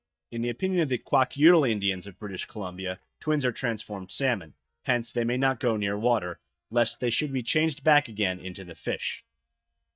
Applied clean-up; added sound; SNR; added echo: neural mask model DeepFilterNet 3.